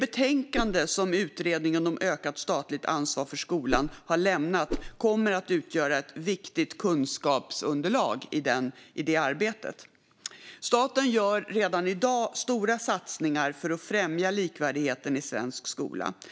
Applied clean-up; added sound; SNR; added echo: none; Whoosh, swoosh, swish; 6 dB; none.